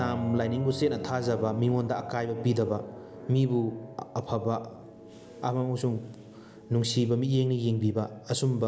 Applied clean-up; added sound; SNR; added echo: none; Piano; 16 dB; none.